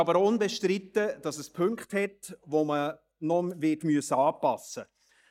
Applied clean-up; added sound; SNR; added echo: neural mask model DeepFilterNet 3.